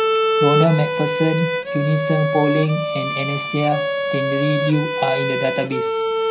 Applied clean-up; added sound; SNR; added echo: none; Bowed string instrument; 0 dB; reverberation time 0.4 s.